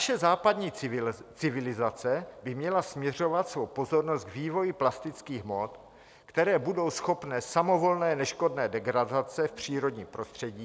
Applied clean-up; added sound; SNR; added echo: none; none; none; none.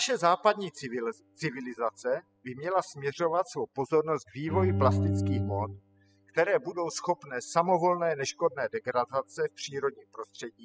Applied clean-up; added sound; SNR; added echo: classical method spectral subtraction.